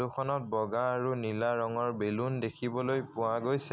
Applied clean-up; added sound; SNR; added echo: none; none; none; none.